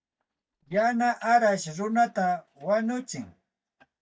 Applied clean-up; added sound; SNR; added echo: neural mask model DeepFilterNet 3.